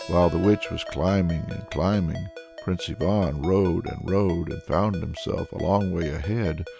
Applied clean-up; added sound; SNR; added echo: none; Ringtone + Keyboard (musical); 16 dB; none.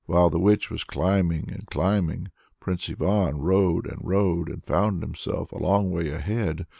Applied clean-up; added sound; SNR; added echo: none; none; none; none.